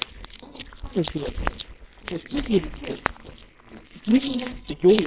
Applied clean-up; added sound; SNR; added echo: neural separator model SepFormer WHAMR!.